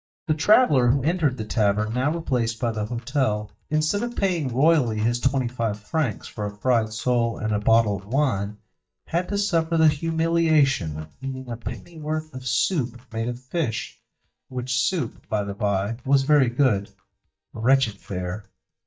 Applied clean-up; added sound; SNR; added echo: neural mask model DeepFilterNet 3.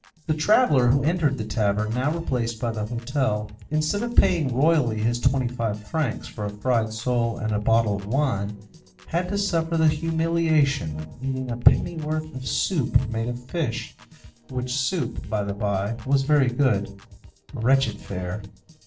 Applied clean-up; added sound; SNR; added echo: neural separator model SepFormer DNS4.